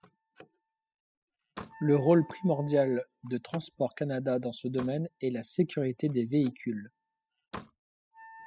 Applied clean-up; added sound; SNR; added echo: classical method spectral subtraction.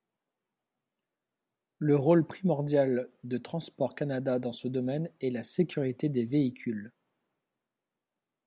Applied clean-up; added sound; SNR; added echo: none; none; none; none.